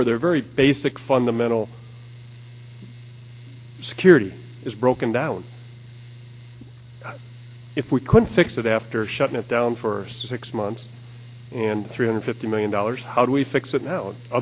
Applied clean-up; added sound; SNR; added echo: none; Mechanical fan; 17 dB; none.